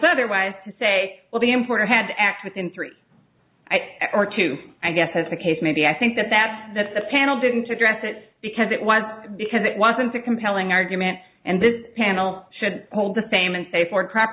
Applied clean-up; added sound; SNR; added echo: none; none; none; none.